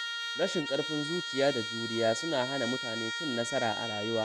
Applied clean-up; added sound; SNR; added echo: none; Trumpet; 4 dB; none.